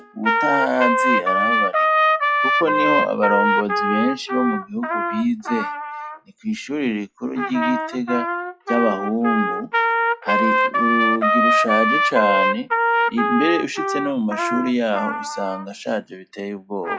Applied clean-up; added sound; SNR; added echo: classical method log-MMSE.